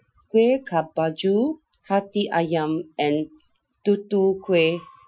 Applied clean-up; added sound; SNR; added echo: classical method Wiener filter.